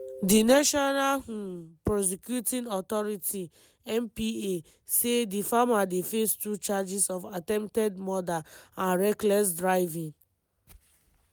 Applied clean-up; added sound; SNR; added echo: none; none; none; none.